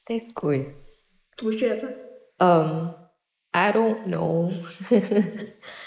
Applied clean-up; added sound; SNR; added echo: neural mask model Resemble Enhance denoiser.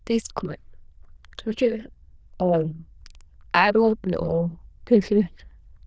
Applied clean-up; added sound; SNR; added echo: neural diffusion model UNIVERSE++.